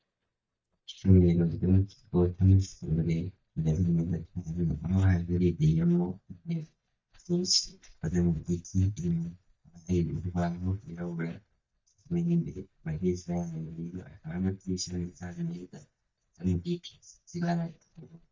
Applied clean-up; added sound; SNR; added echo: neural mask model DeepFilterNet 3.